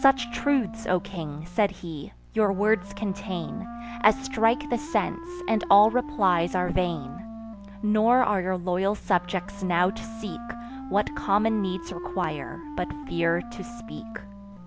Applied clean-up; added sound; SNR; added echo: none; Wind instrument, woodwind instrument; 12 dB; none.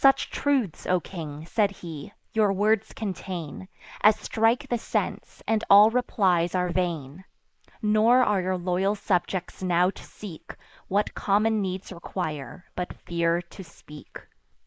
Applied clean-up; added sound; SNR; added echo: neural mask model Resemble Enhance denoiser.